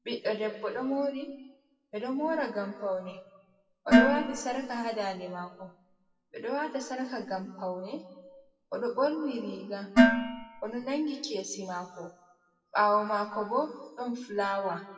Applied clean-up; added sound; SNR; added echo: classical method WPE with log-MMSE.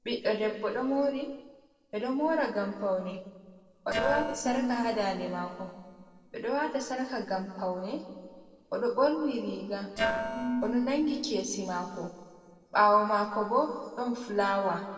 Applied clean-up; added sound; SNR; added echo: neural separator model SepFormer DNS4.